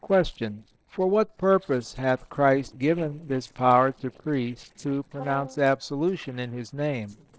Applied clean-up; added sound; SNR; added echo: neural separator model SepFormer DNS4.